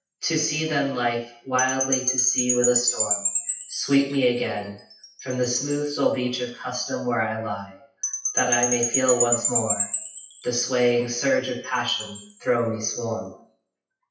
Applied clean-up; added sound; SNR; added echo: classical method WPE with log-MMSE.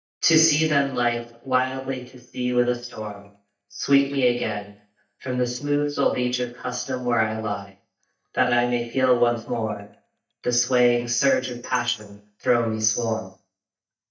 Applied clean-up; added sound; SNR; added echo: neural mask model DeepFilterNet 3.